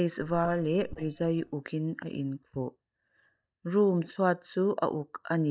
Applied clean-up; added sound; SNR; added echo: neural mask model DeepFilterNet 3.